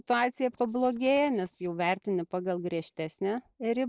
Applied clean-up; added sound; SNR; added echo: neural separator model SepFormer DNS4.